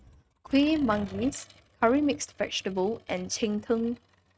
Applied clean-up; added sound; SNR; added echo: neural mask model RNNoise.